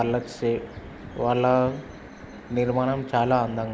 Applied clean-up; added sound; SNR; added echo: none; none; none; none.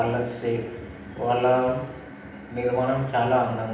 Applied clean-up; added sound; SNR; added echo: none; none; none; reverberation time 0.9 s.